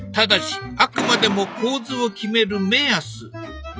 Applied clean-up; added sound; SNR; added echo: classical method log-MMSE.